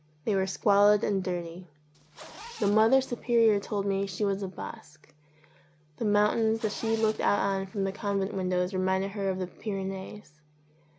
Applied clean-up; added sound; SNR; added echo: none; Zipper (clothing); 19 dB; none.